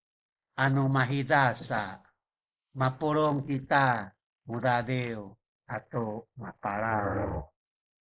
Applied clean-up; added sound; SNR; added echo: neural mask model Resemble Enhance denoiser.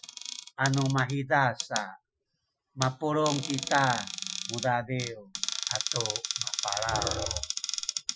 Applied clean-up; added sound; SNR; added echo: classical method Wiener filter.